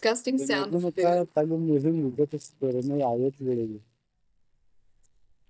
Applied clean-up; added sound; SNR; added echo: neural mask model DeepFilterNet 3.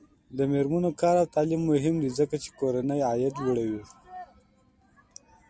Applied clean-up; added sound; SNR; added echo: none; none; none; none.